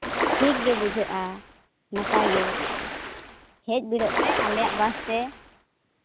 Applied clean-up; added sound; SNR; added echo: none; Ocean; 0 dB; none.